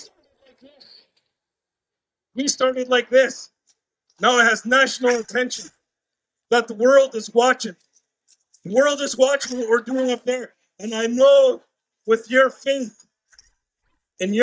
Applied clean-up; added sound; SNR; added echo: neural mask model DeepFilterNet 3.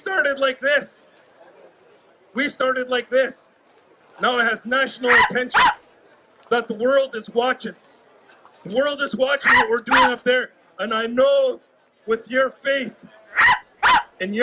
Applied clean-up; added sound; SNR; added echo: none; Bark; -5 dB; none.